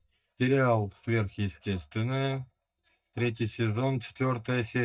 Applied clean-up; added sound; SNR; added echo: neural mask model DeepFilterNet 3.